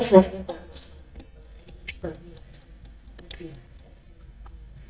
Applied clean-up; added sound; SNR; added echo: neural mask model DeepFilterNet 3.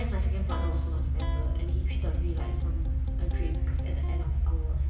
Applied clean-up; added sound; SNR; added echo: none; Electric guitar; 17 dB; reverberation time 2.7 s.